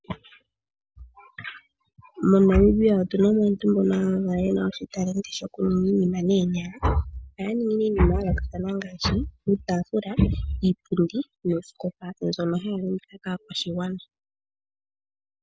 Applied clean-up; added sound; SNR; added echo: none; none; none; none.